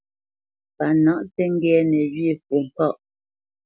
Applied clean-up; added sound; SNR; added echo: none; none; none; none.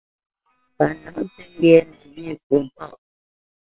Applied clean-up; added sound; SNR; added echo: neural separator model SepFormer WHAM!.